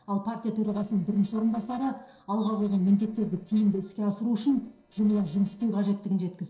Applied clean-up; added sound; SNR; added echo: neural separator model SepFormer DNS4.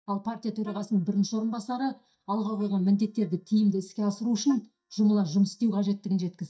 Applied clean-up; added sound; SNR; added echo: neural mask model DeepFilterNet 3.